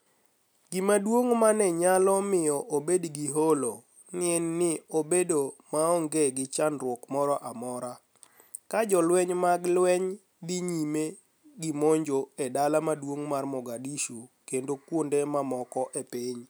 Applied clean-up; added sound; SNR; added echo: none; none; none; none.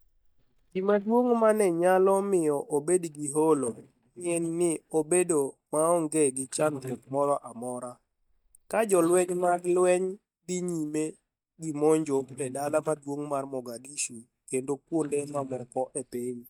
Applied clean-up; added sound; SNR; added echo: neural mask model DeepFilterNet 3.